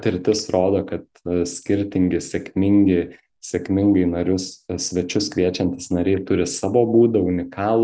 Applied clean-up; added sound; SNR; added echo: none; none; none; none.